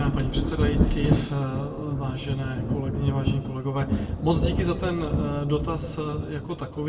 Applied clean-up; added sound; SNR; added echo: none; Thunder; 0 dB; reverberation time 1.0 s.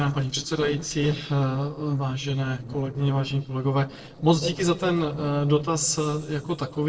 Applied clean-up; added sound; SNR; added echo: neural separator model SepFormer DNS4.